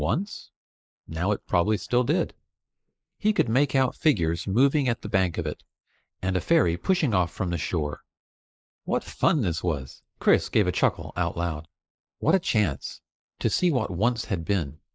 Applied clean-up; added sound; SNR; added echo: neural mask model Resemble Enhance denoiser.